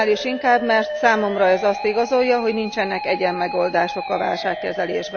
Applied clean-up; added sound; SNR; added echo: none; Musical instrument; 10 dB; none.